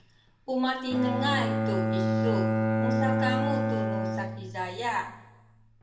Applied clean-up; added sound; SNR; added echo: none; Bowed string instrument; -4 dB; reverberation time 0.7 s.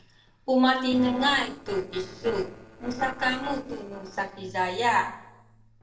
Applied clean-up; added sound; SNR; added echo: neural separator model SepFormer DNS4.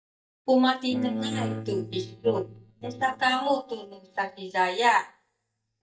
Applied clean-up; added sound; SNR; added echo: neural mask model DeepFilterNet 3.